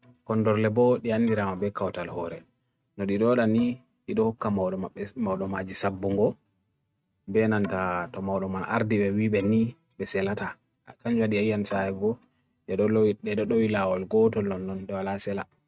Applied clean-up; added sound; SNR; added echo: neural mask model RNNoise.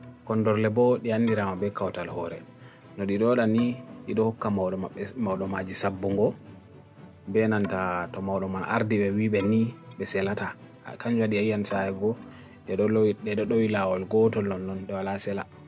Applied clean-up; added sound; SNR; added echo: none; Keyboard (musical) + Musical instrument; 18 dB; none.